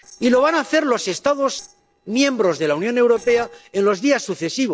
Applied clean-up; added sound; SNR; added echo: neural separator model SepFormer DNS4.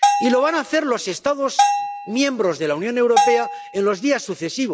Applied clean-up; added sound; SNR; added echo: none; Bell; 2 dB; none.